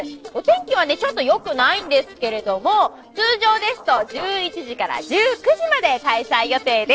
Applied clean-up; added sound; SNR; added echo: neural separator model SepFormer DNS4.